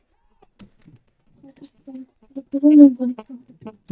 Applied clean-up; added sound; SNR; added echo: neural mask model DeepFilterNet 3.